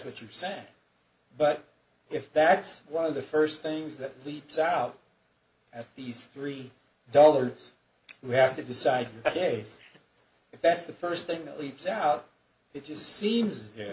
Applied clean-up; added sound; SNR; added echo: none; none; none; none.